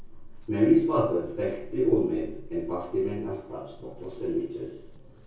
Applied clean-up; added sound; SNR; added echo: none; Chewing, mastication / Livestock, farm animals, working animals; 16 dB; reverberation time 0.6 s.